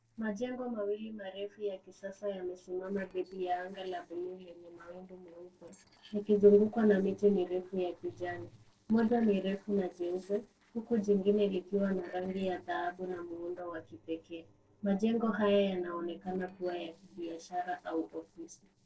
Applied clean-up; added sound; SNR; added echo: neural separator model SepFormer DNS4.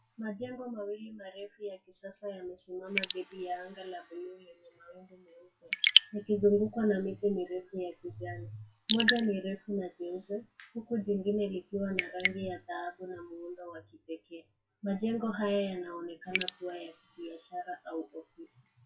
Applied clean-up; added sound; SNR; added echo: classical method WPE with log-MMSE.